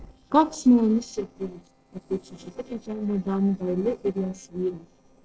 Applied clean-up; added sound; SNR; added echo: neural separator model SepFormer DNS4.